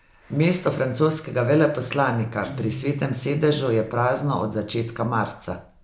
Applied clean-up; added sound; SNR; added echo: none; Guitar; 18 dB; none.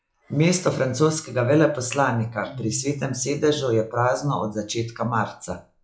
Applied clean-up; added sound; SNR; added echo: classical method log-MMSE.